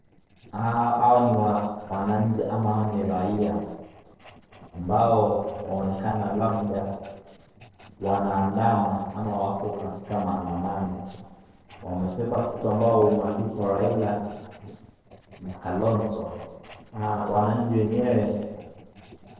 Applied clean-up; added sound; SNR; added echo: neural separator model SepFormer DNS4.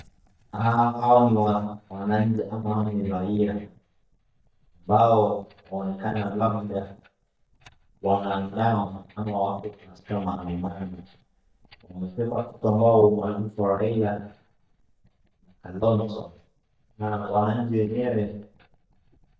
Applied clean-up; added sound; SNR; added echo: neural mask model DeepFilterNet 3.